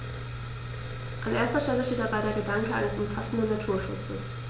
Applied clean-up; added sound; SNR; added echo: none; none; none; none.